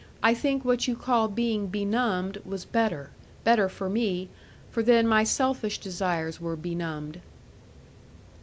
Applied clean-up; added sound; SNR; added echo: none; none; none; none.